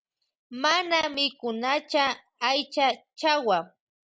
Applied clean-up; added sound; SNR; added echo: none; none; none; none.